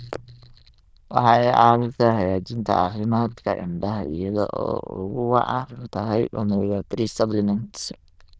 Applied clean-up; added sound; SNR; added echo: neural diffusion model UNIVERSE++.